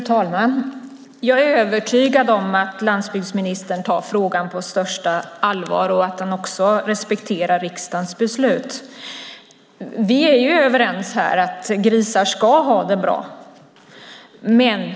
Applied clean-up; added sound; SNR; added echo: none; none; none; none.